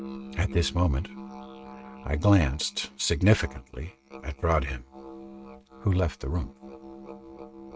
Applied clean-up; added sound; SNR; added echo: neural mask model RNNoise.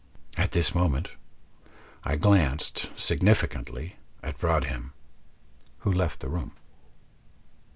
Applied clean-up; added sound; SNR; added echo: none; none; none; none.